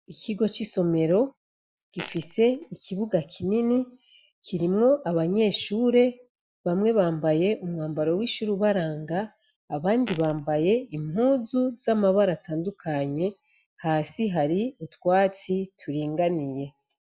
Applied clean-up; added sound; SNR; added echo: none; Fart; 17 dB; none.